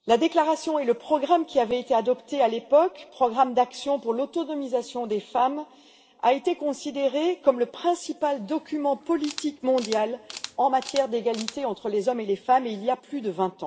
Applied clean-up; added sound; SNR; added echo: none; Camera; 17 dB; reverberation time 2.0 s.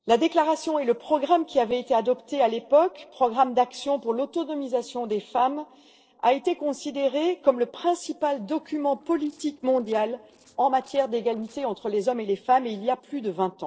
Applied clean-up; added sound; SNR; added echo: neural separator model SepFormer DNS4.